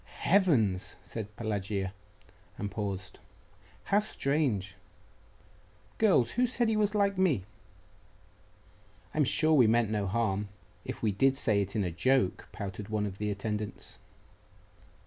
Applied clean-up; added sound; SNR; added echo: none; none; none; none.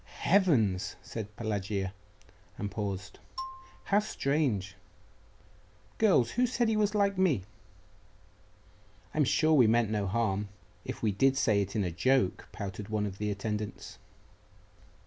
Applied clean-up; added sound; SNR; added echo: none; Marimba, xylophone; 15 dB; none.